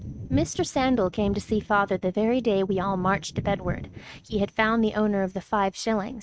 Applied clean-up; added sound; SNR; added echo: neural mask model RNNoise.